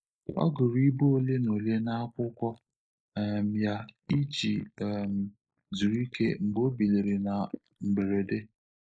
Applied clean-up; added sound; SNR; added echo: neural mask model Resemble Enhance denoiser.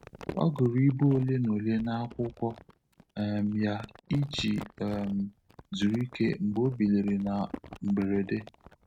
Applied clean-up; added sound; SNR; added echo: neural mask model RNNoise.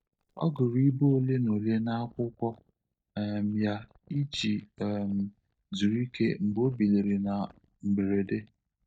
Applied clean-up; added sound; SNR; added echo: neural mask model DeepFilterNet 3.